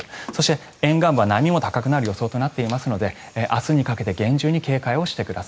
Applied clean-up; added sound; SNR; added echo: none; none; none; none.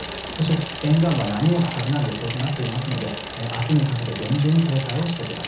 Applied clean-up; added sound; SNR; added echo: none; Bicycle; 4 dB; reverberation time 0.7 s.